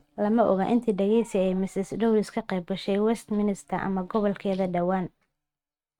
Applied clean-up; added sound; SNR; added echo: neural mask model RNNoise.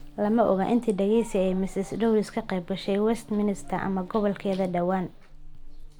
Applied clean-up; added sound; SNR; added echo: none; Buzz; 16 dB; none.